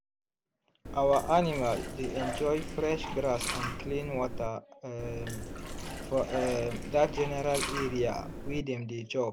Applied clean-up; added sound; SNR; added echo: none; Liquid; 6 dB; none.